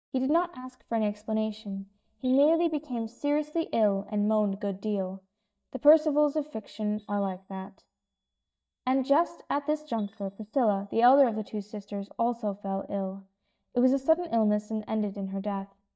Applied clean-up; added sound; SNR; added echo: neural mask model DeepFilterNet 3.